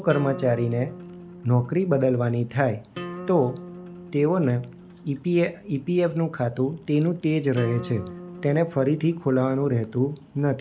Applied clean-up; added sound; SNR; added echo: none; Acoustic guitar; 15 dB; none.